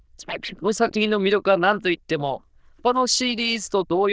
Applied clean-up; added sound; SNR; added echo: neural diffusion model UNIVERSE++.